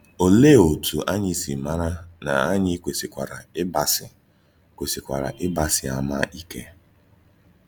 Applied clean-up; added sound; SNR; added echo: none; none; none; none.